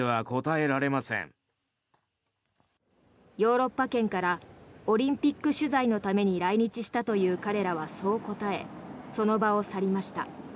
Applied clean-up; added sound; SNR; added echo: none; none; none; none.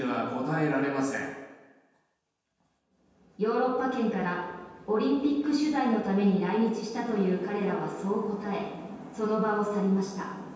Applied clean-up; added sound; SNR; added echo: none; none; none; reverberation time 1.2 s.